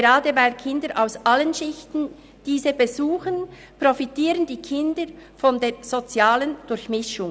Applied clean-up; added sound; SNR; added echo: none; none; none; none.